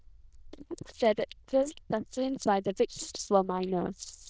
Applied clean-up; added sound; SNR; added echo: neural diffusion model UNIVERSE++.